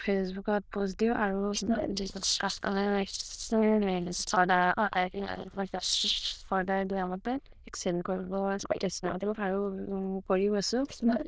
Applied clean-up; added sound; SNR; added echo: neural diffusion model UNIVERSE++.